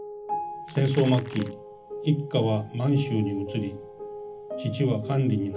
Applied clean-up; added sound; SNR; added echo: none; Crackle; 16 dB; reverberation time 0.4 s.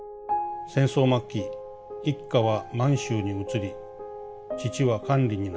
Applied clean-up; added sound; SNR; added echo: none; none; none; none.